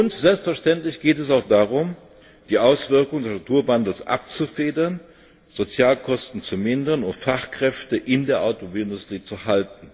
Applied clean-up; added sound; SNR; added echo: none; none; none; reverberation time 0.6 s.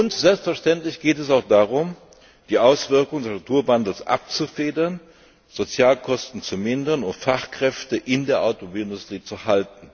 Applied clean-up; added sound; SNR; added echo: none; none; none; none.